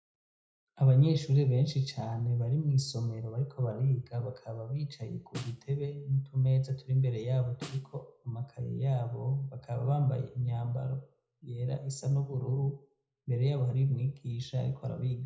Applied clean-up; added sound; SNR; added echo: none; Snare drum; 18 dB; reverberation time 0.4 s.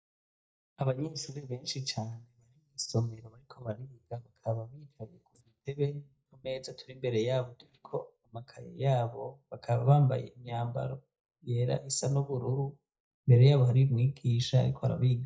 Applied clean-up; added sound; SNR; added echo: neural mask model DeepFilterNet 3.